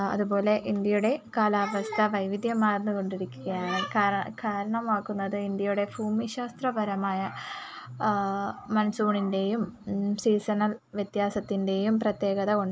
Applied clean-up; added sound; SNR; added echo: none; none; none; none.